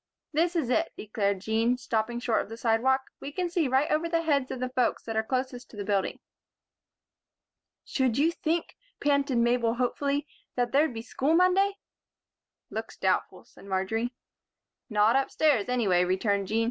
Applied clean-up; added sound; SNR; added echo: none; none; none; none.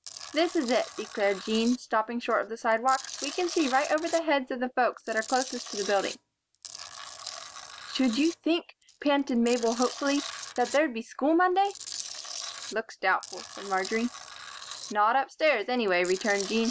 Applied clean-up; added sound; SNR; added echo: none; Tools; 13 dB; none.